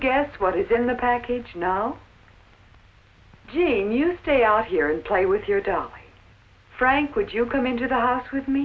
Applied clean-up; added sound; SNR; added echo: none; none; none; none.